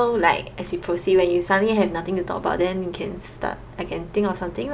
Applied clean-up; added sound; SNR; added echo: none; none; none; none.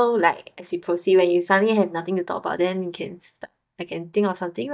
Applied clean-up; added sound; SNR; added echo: neural mask model DeepFilterNet 3.